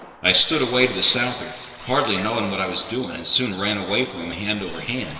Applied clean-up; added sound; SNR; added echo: none; Liquid; 15 dB; reverberation time 2.3 s.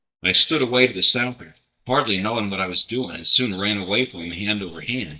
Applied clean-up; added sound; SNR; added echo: neural mask model DeepFilterNet 3.